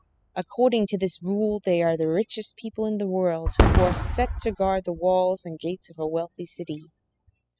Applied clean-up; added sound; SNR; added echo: classical method spectral subtraction.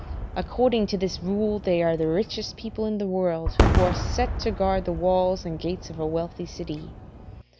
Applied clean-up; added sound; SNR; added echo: none; Fireworks; 3 dB; none.